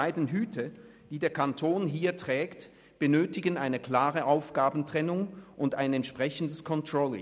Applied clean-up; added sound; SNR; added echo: none; none; none; none.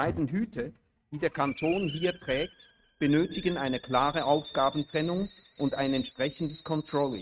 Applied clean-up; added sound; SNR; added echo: neural mask model RNNoise.